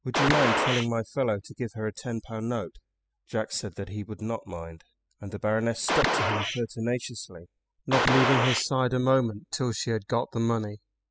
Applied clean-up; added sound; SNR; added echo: classical method spectral subtraction.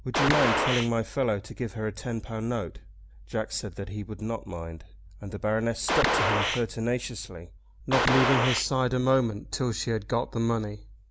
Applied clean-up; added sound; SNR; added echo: none; Gunshot, gunfire; -2 dB; none.